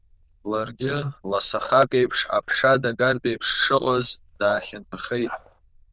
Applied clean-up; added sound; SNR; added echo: neural diffusion model UNIVERSE++.